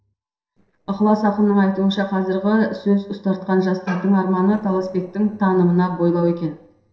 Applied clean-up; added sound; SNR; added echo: neural separator model SepFormer DNS4.